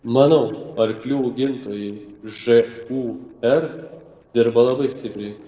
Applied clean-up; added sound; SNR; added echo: neural separator model SepFormer DNS4.